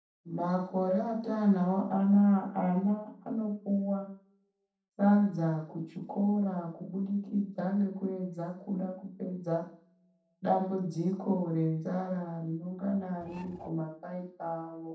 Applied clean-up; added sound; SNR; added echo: neural separator model SepFormer DNS4.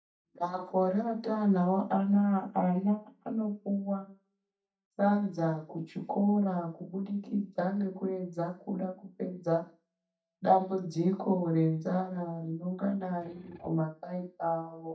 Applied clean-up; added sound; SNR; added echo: neural mask model DeepFilterNet 3.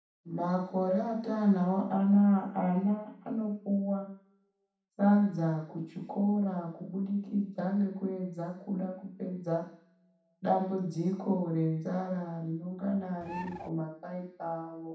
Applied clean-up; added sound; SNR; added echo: none; Bird; 11 dB; reverberation time 0.7 s.